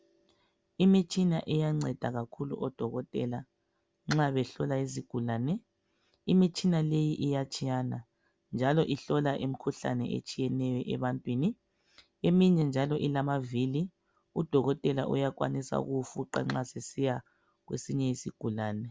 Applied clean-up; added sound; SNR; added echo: none; none; none; none.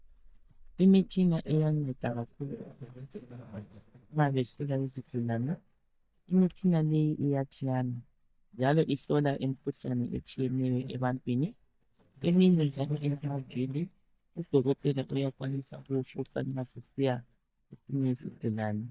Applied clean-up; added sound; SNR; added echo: neural mask model DeepFilterNet 3.